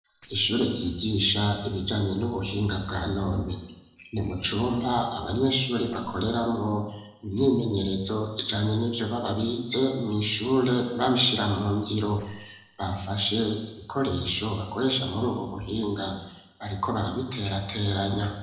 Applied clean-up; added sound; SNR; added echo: neural separator model SepFormer DNS4.